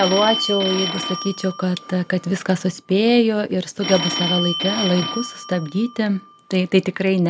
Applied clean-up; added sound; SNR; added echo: none; Telephone; 8 dB; none.